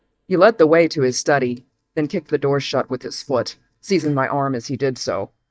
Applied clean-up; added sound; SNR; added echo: neural mask model DeepFilterNet 3.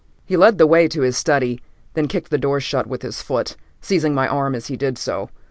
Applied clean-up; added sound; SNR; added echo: none; none; none; none.